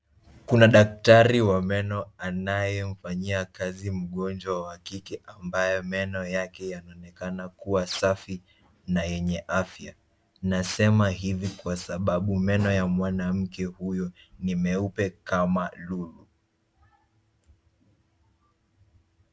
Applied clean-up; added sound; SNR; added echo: none; none; none; none.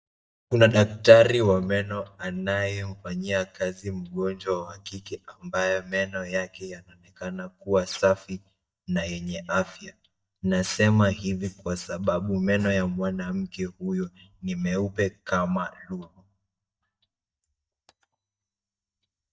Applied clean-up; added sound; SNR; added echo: neural mask model DeepFilterNet 3.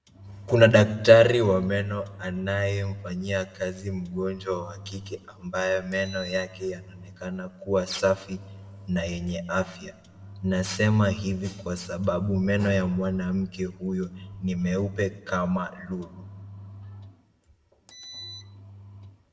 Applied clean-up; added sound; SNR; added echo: none; Engine; 19 dB; reverberation time 1.0 s.